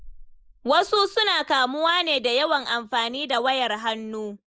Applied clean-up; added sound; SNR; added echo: neural mask model Resemble Enhance denoiser.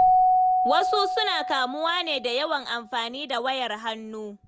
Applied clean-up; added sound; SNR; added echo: none; Keyboard (musical); -2 dB; none.